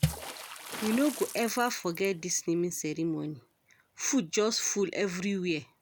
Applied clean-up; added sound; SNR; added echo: none; Water / Splash, splatter; 10 dB; none.